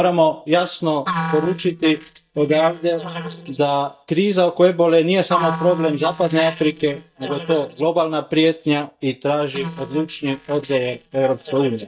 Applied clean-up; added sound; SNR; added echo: neural mask model DeepFilterNet 3.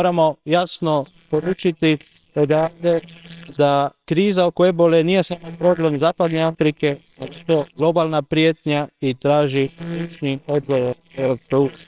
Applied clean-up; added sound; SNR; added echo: neural separator model SepFormer WHAMR!.